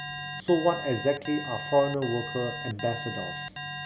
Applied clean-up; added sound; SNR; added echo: none; Alarm; 8 dB; none.